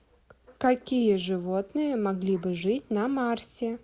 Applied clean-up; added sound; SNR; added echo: none; none; none; none.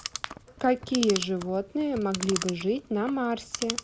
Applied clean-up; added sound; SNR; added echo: none; Clock; 9 dB; none.